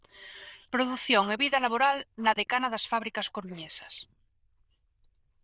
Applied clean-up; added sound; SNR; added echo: neural diffusion model UNIVERSE++.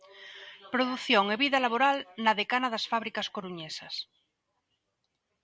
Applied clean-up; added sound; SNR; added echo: none; none; none; none.